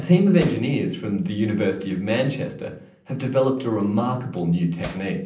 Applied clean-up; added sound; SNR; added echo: none; Hammer; 14 dB; reverberation time 0.6 s.